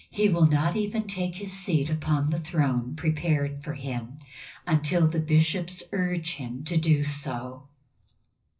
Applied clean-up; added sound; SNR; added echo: none; none; none; reverberation time 0.4 s.